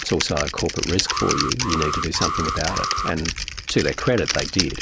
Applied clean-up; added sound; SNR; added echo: none; Alarm + Typing; 2 dB; none.